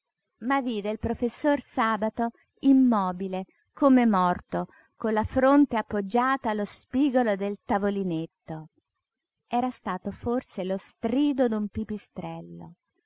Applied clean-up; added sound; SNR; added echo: none; none; none; none.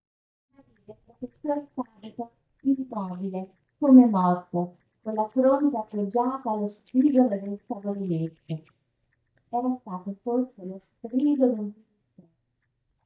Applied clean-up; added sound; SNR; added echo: neural mask model DeepFilterNet 3.